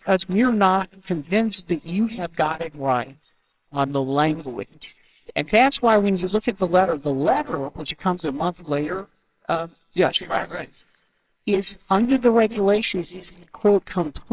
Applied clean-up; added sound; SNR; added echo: neural separator model SepFormer WHAMR!.